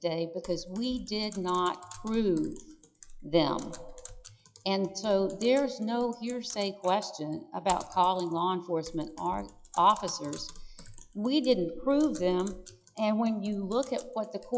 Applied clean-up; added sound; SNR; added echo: classical method log-MMSE.